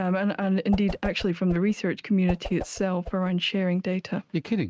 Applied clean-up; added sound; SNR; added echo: neural mask model RNNoise.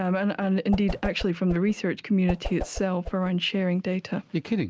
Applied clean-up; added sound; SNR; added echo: none; Whoosh, swoosh, swish; 10 dB; none.